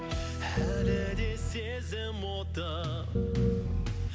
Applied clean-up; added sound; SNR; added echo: none; Piano; -3 dB; none.